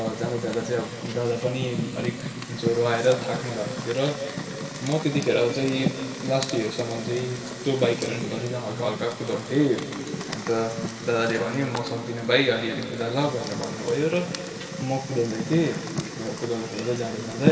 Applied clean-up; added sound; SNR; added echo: none; Fire; 8 dB; reverberation time 2.5 s.